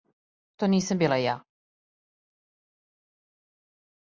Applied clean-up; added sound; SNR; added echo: none; none; none; none.